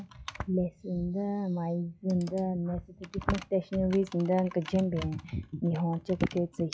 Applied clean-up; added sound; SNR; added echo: classical method log-MMSE.